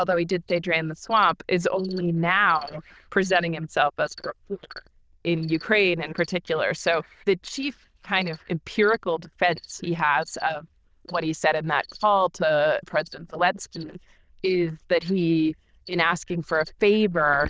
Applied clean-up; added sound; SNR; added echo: neural diffusion model UNIVERSE++.